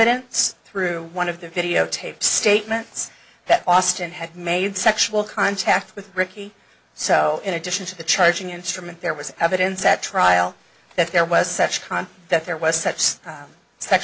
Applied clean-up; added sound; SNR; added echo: none; none; none; none.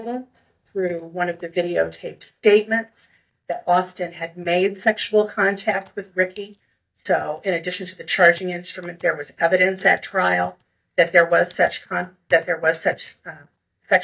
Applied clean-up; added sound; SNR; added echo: neural mask model DeepFilterNet 3.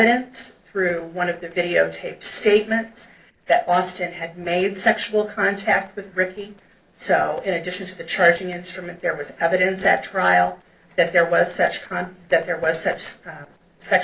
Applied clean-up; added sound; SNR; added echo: neural separator model SepFormer DNS4.